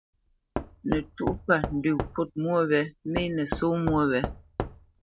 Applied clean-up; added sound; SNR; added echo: none; Knock / Wood; 7 dB; none.